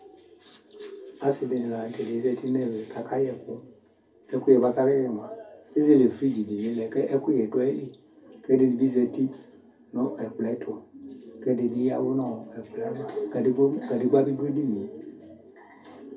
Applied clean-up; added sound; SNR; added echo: none; none; none; reverberation time 0.3 s.